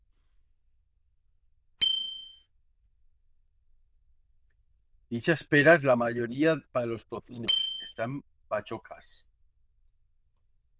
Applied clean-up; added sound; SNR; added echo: neural diffusion model UNIVERSE++.